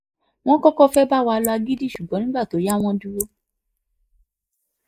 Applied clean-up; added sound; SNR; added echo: neural mask model Resemble Enhance denoiser.